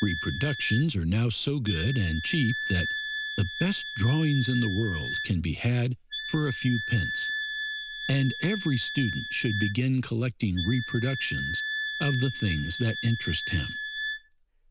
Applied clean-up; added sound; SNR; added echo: none; Wind instrument, woodwind instrument; 6 dB; none.